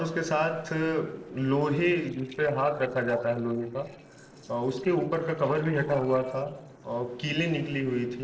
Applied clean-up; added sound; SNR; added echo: neural separator model SepFormer DNS4.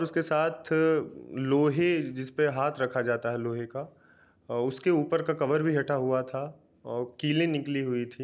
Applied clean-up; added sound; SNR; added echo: none; none; none; none.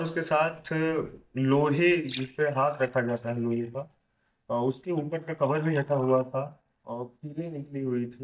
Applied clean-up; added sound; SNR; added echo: neural mask model DeepFilterNet 3.